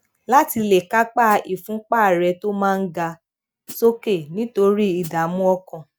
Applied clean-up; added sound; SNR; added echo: none; Hi-hat; 19 dB; none.